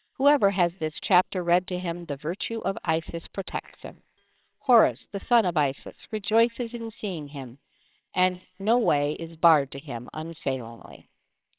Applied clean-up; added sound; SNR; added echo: neural separator model SepFormer WHAMR!.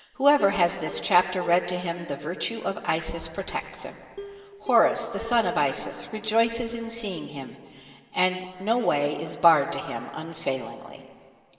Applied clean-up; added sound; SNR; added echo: none; Plucked string instrument; 18 dB; reverberation time 2.8 s.